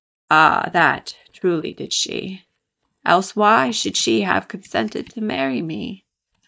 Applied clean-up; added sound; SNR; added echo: neural mask model DeepFilterNet 3.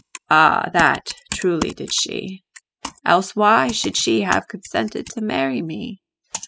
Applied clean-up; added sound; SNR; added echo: classical method spectral subtraction.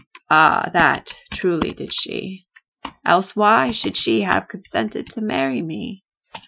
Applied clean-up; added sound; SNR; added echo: classical method Wiener filter.